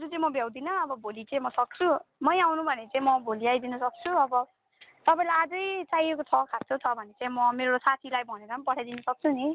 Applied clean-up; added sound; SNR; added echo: none; none; none; none.